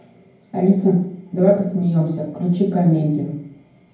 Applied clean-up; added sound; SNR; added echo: none; none; none; reverberation time 0.9 s.